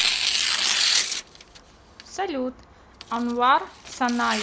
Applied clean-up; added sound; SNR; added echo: none; Tearing; 0 dB; none.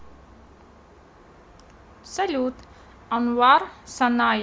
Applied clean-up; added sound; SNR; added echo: none; none; none; none.